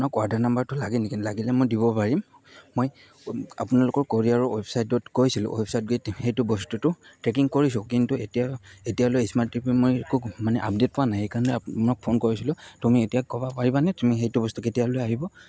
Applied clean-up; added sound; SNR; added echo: none; none; none; none.